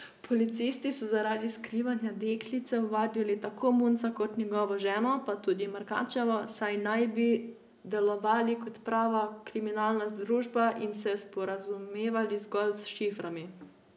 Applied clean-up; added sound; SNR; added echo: none; none; none; none.